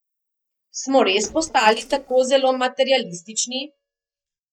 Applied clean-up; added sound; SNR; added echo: neural mask model DeepFilterNet 3.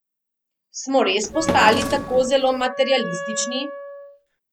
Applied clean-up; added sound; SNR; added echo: none; Drawer open or close + Wind instrument, woodwind instrument; 7 dB; none.